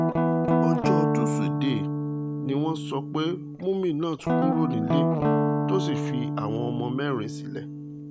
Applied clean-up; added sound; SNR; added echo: none; Guitar; -4 dB; none.